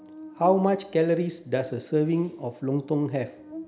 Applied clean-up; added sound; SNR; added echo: none; Buzz; 19 dB; none.